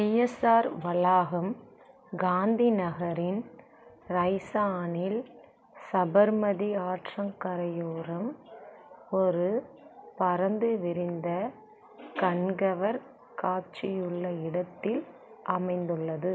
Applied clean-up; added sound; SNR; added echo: none; none; none; none.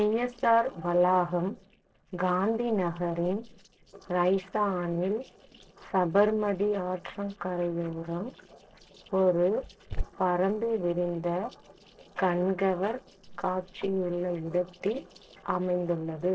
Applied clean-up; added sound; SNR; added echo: neural separator model SepFormer DNS4.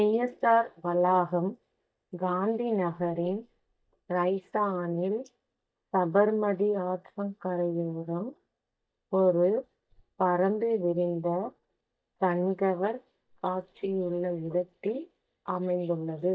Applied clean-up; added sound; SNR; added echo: neural mask model DeepFilterNet 3.